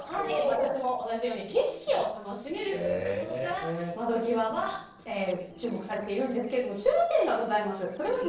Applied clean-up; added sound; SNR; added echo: neural separator model SepFormer DNS4.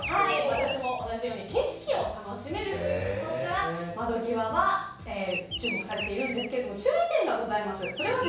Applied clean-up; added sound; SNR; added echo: none; Bird vocalization, bird call, bird song; 12 dB; reverberation time 0.7 s.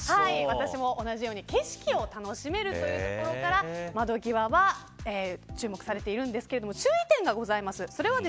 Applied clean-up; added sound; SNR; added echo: none; none; none; none.